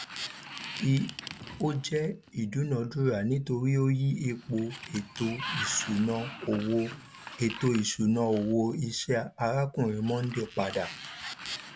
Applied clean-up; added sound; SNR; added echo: none; Sliding door; 13 dB; none.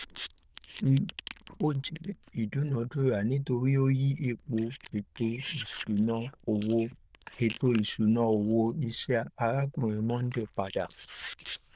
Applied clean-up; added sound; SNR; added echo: neural diffusion model UNIVERSE++.